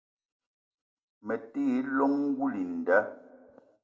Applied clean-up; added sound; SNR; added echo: none; none; none; reverberation time 0.6 s.